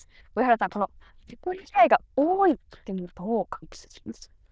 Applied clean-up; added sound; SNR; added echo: neural diffusion model UNIVERSE++.